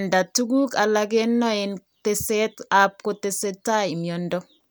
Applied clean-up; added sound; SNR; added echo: none; none; none; none.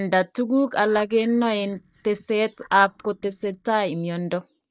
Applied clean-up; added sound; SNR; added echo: neural mask model DeepFilterNet 3.